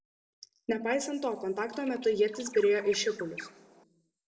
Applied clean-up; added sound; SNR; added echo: none; Bird; 16 dB; reverberation time 0.9 s.